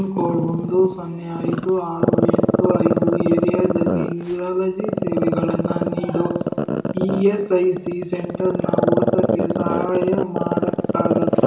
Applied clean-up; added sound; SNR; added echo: none; Growling; -1 dB; reverberation time 0.9 s.